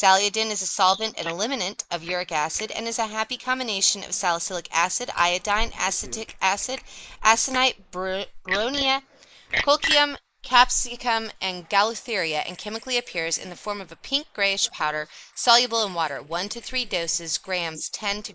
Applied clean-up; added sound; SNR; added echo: neural mask model Resemble Enhance denoiser.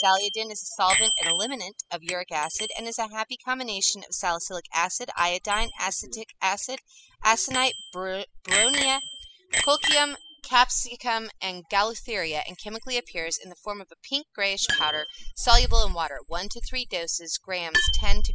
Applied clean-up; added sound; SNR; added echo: classical method spectral subtraction.